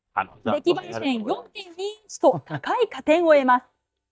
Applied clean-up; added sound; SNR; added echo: neural mask model DeepFilterNet 3.